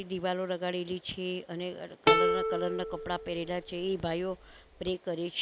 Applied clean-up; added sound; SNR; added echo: none; Plucked string instrument; -3 dB; none.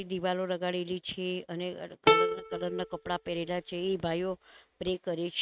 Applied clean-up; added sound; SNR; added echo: neural mask model RNNoise.